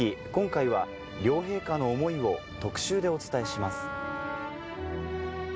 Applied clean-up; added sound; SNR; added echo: none; Wind instrument, woodwind instrument; 9 dB; none.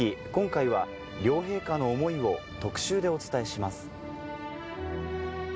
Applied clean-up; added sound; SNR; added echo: none; none; none; none.